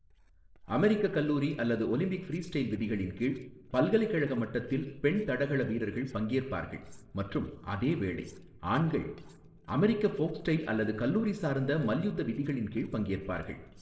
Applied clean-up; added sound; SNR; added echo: neural separator model SepFormer DNS4.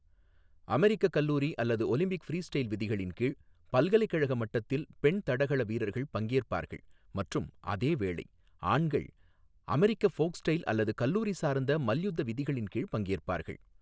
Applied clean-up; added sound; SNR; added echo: none; none; none; none.